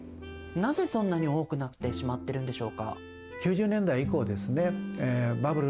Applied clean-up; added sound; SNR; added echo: none; none; none; none.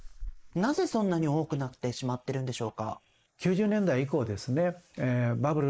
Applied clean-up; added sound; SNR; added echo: neural mask model Resemble Enhance denoiser.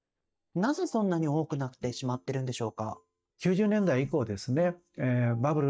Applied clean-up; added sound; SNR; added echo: neural mask model DeepFilterNet 3.